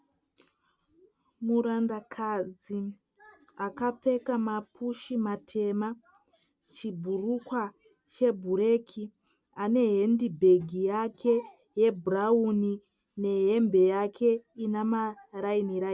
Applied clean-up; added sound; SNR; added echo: none; none; none; none.